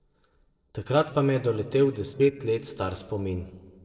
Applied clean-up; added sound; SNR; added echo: neural separator model SepFormer DNS4.